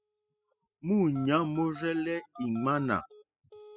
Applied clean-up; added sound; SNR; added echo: classical method spectral subtraction.